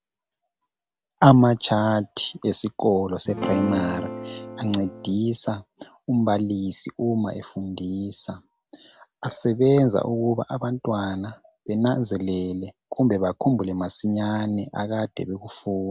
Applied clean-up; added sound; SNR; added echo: none; Acoustic guitar / Strum; 7 dB; none.